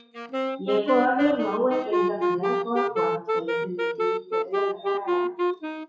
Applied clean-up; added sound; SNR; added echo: classical method WPE with log-MMSE.